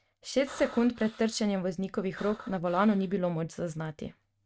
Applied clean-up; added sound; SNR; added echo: neural mask model RNNoise.